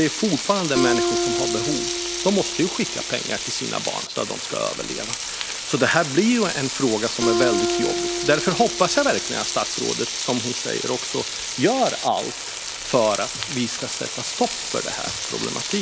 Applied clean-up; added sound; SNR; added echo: none; Frying (food) + Acoustic guitar; 3 dB; none.